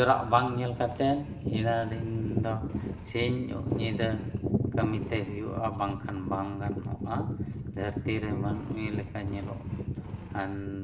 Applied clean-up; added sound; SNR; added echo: none; Engine; 19 dB; reverberation time 0.8 s.